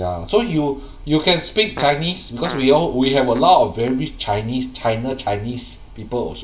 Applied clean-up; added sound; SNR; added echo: none; Fart; 19 dB; reverberation time 0.3 s.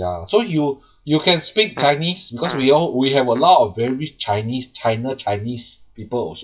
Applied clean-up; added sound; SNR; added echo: classical method WPE with log-MMSE.